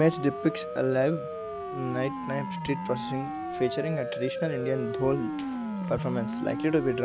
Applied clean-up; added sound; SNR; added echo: none; Siren; 4 dB; none.